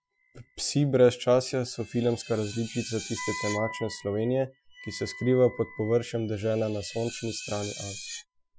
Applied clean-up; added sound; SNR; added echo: classical method Wiener filter.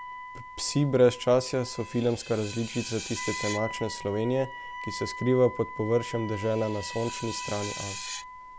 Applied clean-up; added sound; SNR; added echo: none; Wind instrument, woodwind instrument + Screech; 10 dB; none.